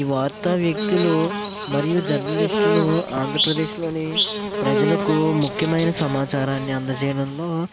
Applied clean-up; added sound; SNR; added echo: none; Buzz / Bird; 3 dB; none.